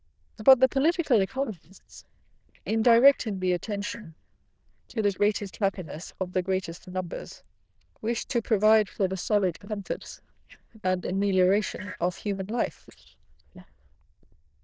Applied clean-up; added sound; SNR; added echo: neural diffusion model UNIVERSE++.